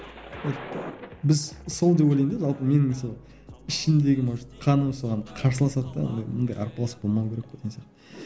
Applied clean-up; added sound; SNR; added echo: none; Thunder; 19 dB; none.